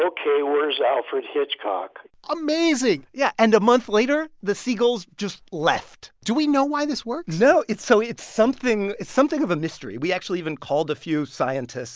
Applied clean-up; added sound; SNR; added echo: none; none; none; none.